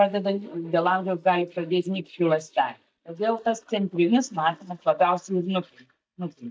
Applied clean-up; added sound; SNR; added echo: neural mask model DeepFilterNet 3.